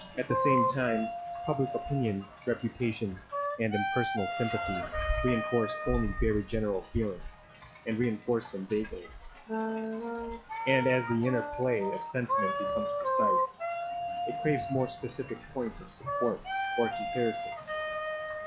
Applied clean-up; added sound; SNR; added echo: classical method log-MMSE.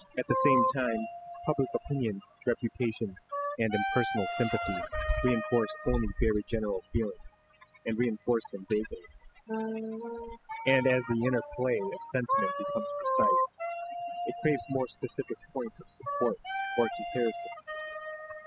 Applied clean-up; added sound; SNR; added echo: classical method spectral subtraction.